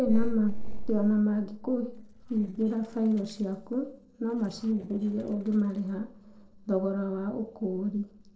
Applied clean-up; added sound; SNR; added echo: neural separator model SepFormer DNS4.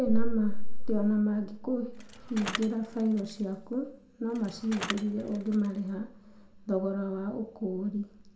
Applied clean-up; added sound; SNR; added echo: none; Bicycle; 15 dB; reverberation time 0.9 s.